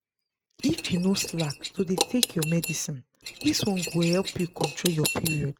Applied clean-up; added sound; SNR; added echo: neural mask model RNNoise.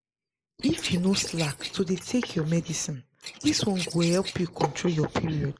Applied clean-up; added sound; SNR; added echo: neural mask model Resemble Enhance denoiser.